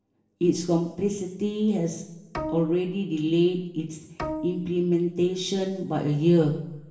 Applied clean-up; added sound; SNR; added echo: none; Bowed string instrument; 12 dB; reverberation time 0.9 s.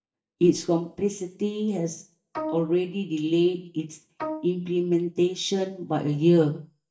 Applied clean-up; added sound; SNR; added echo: neural mask model DeepFilterNet 3.